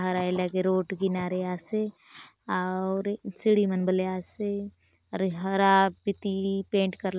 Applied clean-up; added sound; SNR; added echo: none; none; none; none.